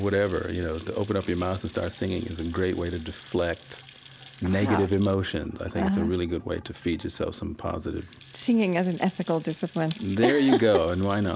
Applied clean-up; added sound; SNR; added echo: none; Sink (filling or washing) / Water tap, faucet / Splash, splatter; 18 dB; none.